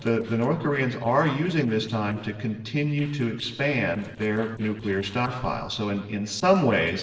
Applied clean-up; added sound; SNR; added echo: neural separator model SepFormer DNS4.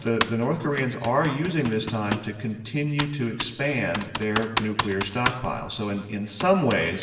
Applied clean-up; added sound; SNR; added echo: none; Computer keyboard; 7 dB; reverberation time 1.1 s.